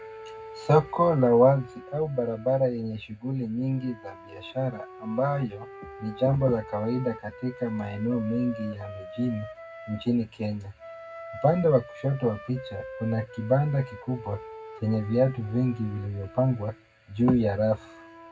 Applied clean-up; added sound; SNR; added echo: none; Wind instrument, woodwind instrument; 16 dB; reverberation time 0.3 s.